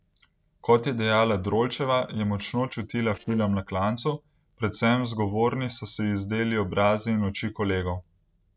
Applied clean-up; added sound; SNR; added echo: neural separator model SepFormer DNS4.